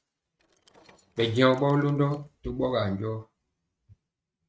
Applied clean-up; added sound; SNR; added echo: neural mask model RNNoise.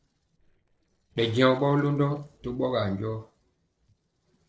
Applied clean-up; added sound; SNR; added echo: neural separator model SepFormer DNS4.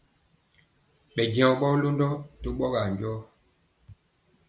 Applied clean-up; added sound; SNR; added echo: none; none; none; none.